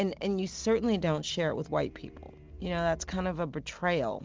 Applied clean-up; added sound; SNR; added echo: none; none; none; none.